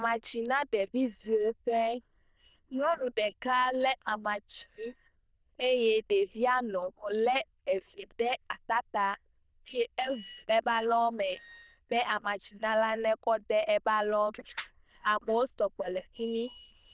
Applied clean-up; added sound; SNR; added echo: neural diffusion model UNIVERSE++.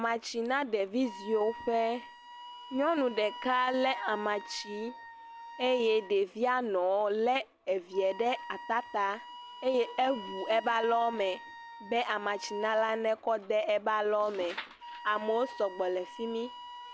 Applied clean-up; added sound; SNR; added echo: none; Wind instrument, woodwind instrument; 15 dB; none.